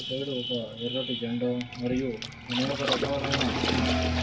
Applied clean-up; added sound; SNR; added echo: none; Water / Splash, splatter; 5 dB; reverberation time 0.2 s.